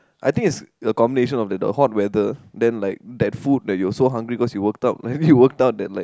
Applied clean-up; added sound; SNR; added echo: none; none; none; none.